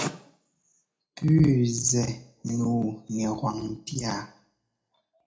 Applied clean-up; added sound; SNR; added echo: none; none; none; reverberation time 0.3 s.